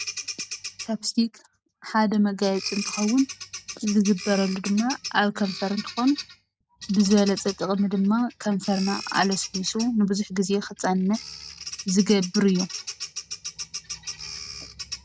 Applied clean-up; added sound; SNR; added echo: none; Bird vocalization, bird call, bird song; 12 dB; none.